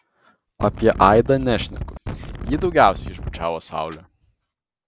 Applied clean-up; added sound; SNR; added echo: none; Wind; 9 dB; none.